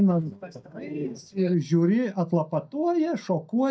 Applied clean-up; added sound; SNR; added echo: neural mask model DeepFilterNet 3.